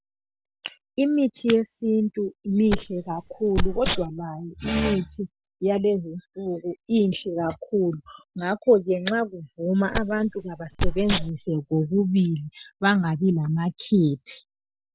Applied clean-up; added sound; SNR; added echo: none; Wild animals; 2 dB; none.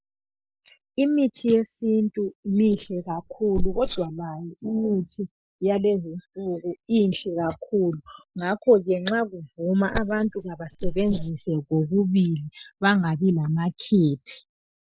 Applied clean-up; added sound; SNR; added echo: neural mask model Resemble Enhance denoiser.